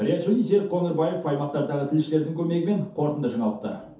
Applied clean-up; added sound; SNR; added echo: none; none; none; reverberation time 0.5 s.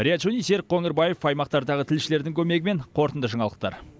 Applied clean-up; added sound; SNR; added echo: none; none; none; none.